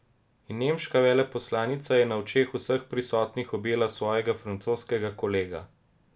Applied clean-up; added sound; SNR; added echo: none; none; none; none.